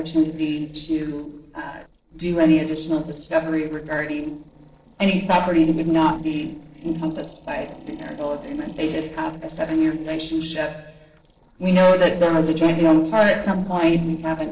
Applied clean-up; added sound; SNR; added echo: neural separator model SepFormer DNS4.